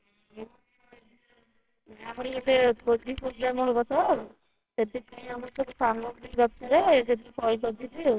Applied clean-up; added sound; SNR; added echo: neural separator model SepFormer WHAMR!.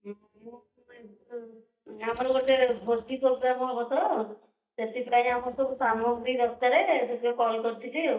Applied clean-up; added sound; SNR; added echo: neural mask model DeepFilterNet 3.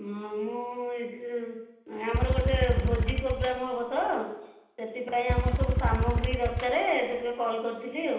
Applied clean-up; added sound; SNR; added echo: none; Motorcycle / Engine; -2 dB; reverberation time 0.9 s.